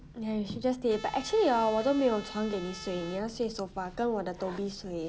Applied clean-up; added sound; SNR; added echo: none; Trumpet; 16 dB; none.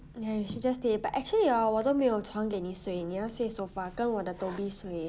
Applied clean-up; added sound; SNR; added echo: none; none; none; none.